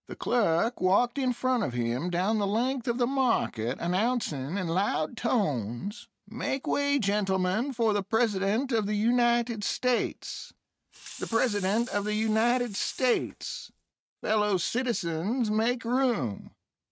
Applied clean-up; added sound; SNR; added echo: neural mask model RNNoise.